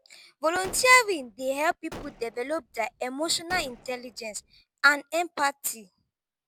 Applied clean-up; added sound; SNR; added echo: none; Gunshot, gunfire; 18 dB; none.